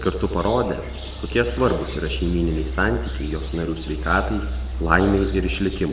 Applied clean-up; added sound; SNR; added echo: none; Bird vocalization, bird call, bird song; 5 dB; reverberation time 1.8 s.